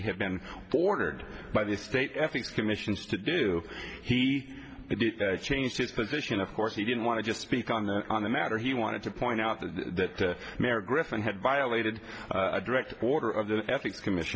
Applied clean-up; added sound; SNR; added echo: none; none; none; none.